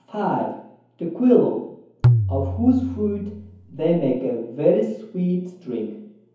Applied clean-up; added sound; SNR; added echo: none; Tabla; 0 dB; reverberation time 0.7 s.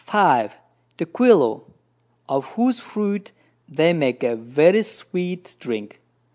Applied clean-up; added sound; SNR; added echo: none; none; none; none.